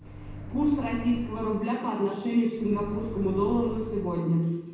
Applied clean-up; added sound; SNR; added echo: none; Microwave oven; 11 dB; reverberation time 1.1 s.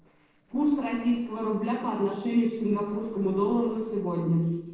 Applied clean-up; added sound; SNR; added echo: neural separator model SepFormer DNS4.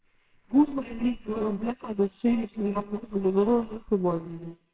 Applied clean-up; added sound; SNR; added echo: neural separator model SepFormer WHAMR!.